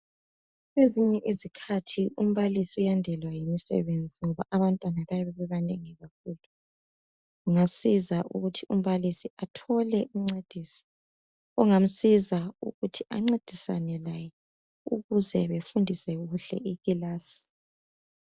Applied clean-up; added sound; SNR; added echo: none; none; none; none.